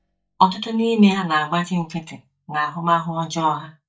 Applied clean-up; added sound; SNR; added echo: neural mask model DeepFilterNet 3.